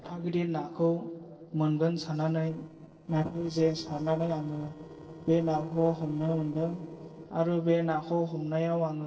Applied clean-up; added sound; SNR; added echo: neural separator model SepFormer DNS4.